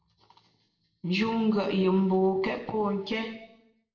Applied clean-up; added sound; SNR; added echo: none; none; none; reverberation time 0.8 s.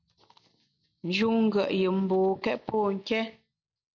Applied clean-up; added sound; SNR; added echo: none; none; none; none.